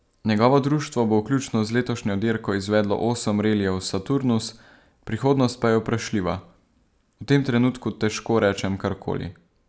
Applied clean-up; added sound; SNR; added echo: none; none; none; none.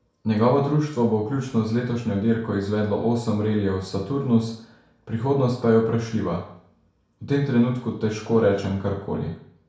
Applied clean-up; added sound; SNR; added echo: none; none; none; reverberation time 0.6 s.